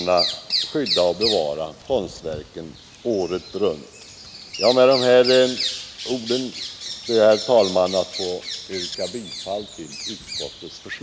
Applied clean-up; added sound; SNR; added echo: none; Bird vocalization, bird call, bird song; 8 dB; none.